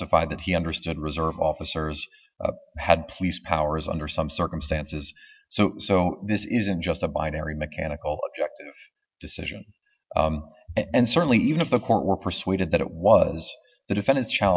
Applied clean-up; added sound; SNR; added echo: none; none; none; none.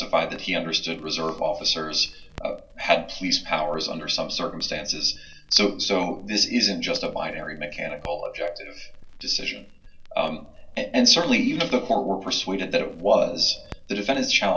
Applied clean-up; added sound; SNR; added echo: none; Crackle; 18 dB; reverberation time 0.3 s.